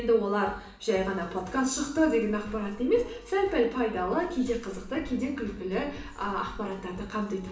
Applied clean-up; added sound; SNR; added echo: none; Meow; 20 dB; reverberation time 0.6 s.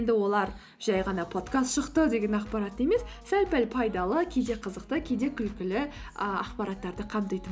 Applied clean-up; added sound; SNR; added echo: none; none; none; none.